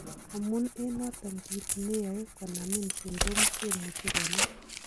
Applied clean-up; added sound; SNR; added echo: none; Coin (dropping) + Tearing; -4 dB; none.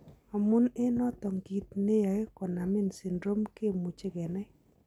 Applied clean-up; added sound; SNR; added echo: none; none; none; none.